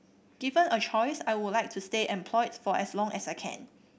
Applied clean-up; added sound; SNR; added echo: none; none; none; none.